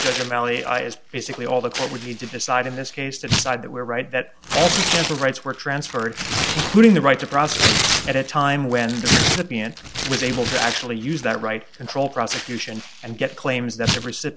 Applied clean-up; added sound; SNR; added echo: none; Tearing; 3 dB; none.